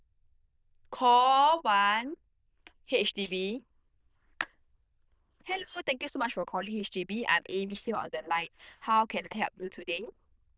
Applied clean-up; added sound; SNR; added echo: neural diffusion model UNIVERSE++.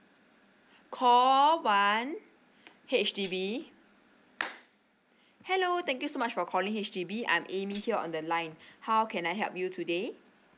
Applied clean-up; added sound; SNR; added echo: none; Tambourine; 7 dB; none.